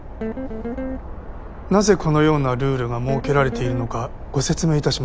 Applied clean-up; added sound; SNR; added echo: none; Guitar; 9 dB; none.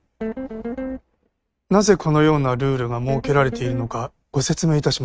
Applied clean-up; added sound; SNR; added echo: neural mask model RNNoise.